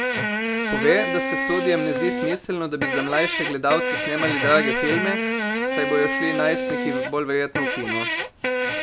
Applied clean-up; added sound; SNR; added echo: none; Fart; 0 dB; none.